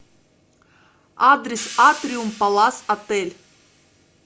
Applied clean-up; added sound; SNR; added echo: none; Hi-hat; 19 dB; none.